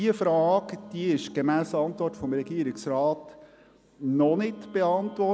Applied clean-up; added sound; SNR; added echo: none; Wind instrument, woodwind instrument; 20 dB; none.